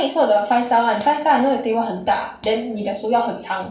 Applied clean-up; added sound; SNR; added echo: none; none; none; reverberation time 1.5 s.